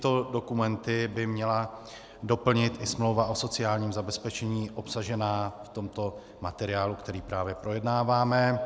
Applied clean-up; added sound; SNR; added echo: none; none; none; none.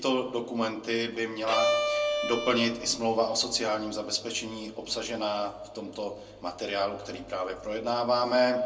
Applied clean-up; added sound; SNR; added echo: none; Bowed string instrument; 0 dB; reverberation time 0.2 s.